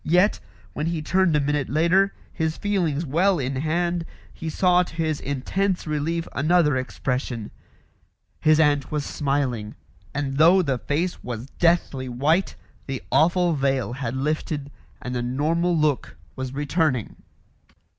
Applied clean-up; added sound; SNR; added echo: none; none; none; none.